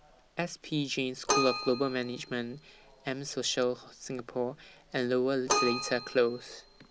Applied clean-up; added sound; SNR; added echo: none; Keyboard (musical); 6 dB; none.